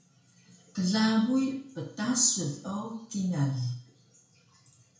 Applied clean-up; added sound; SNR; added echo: none; none; none; reverberation time 0.5 s.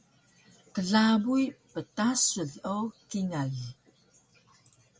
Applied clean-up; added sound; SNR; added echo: none; none; none; none.